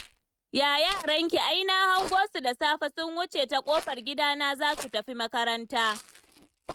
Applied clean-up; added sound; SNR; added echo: neural mask model RNNoise.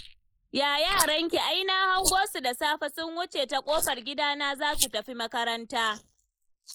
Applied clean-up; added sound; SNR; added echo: neural mask model Resemble Enhance denoiser.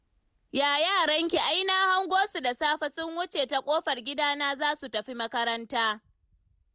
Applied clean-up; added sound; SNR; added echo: none; none; none; none.